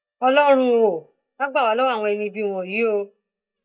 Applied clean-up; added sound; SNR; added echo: neural mask model DeepFilterNet 3.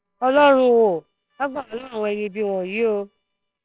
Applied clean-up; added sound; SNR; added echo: neural separator model SepFormer WHAMR!.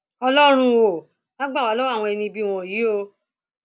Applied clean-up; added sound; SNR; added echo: none; none; none; none.